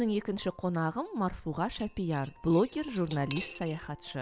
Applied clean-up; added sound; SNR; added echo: none; Cutlery, silverware / Dishes, pots, and pans; 17 dB; none.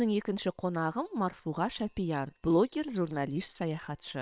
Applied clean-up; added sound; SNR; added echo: neural separator model SepFormer WHAM!.